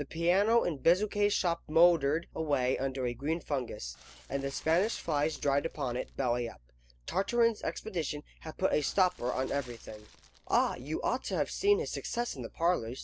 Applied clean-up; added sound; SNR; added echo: neural separator model SepFormer DNS4.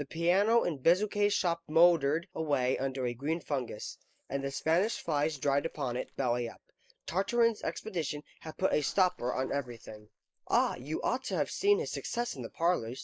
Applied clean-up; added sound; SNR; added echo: neural mask model Resemble Enhance denoiser.